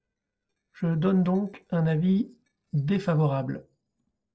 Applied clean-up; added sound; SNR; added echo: neural separator model SepFormer DNS4.